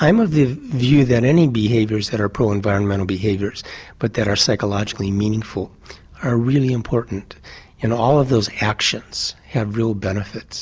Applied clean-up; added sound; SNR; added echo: none; none; none; none.